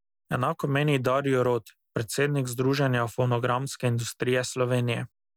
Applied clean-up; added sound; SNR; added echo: none; none; none; none.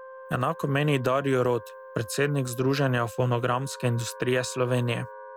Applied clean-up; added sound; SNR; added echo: none; Wind instrument, woodwind instrument; 17 dB; none.